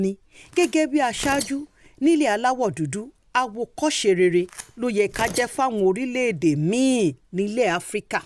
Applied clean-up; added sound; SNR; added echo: none; Tearing; 17 dB; none.